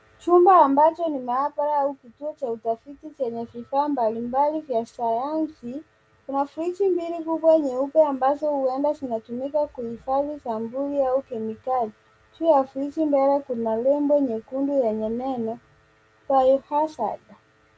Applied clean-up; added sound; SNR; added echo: none; none; none; none.